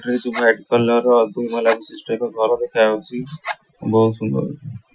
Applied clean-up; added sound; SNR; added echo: classical method Wiener filter.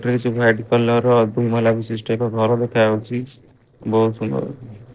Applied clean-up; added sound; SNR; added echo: neural separator model SepFormer DNS4.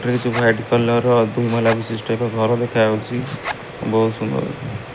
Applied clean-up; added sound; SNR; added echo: none; Domestic sounds, home sounds + Zipper (clothing); 15 dB; none.